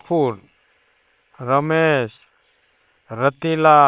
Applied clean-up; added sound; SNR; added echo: neural separator model SepFormer WHAM!.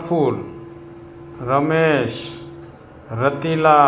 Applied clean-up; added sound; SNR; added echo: none; Wind instrument, woodwind instrument; 18 dB; none.